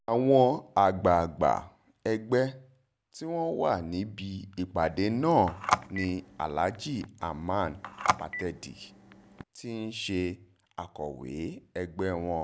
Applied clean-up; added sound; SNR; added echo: none; Telephone; 6 dB; none.